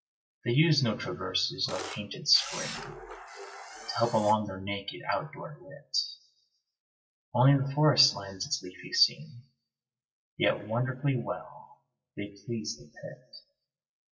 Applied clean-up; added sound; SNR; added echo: classical method WPE with log-MMSE.